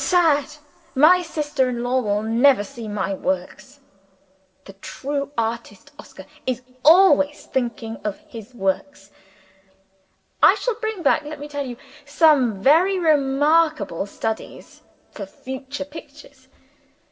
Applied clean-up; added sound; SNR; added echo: none; none; none; reverberation time 0.8 s.